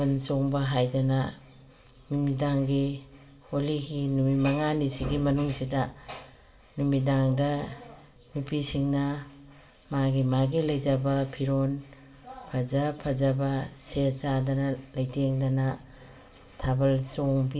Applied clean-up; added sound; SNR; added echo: none; none; none; reverberation time 0.8 s.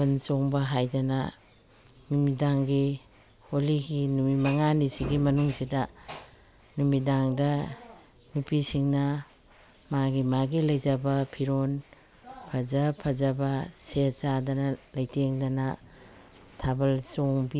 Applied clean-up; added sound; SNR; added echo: none; none; none; none.